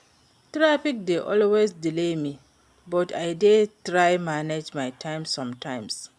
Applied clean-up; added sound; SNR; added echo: none; none; none; none.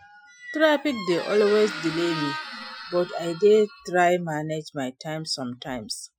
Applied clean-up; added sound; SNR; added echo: classical method Wiener filter.